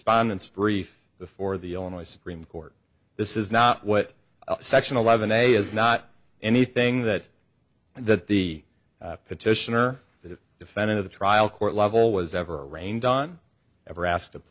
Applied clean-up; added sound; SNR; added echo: none; none; none; none.